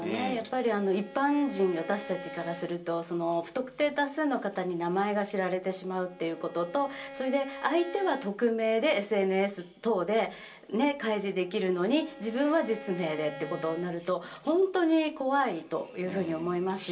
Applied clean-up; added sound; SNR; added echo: none; Bowed string instrument; 18 dB; reverberation time 0.2 s.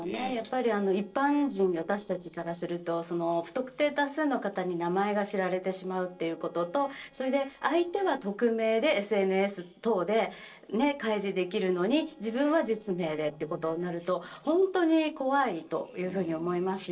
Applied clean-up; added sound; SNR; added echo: neural separator model SepFormer DNS4.